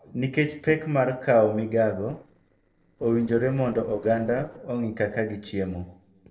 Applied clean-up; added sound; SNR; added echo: neural separator model SepFormer DNS4.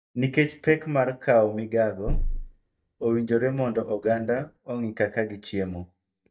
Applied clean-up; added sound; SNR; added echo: neural mask model DeepFilterNet 3.